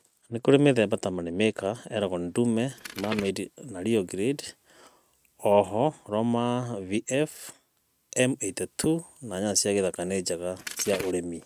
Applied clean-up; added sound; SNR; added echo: neural mask model RNNoise.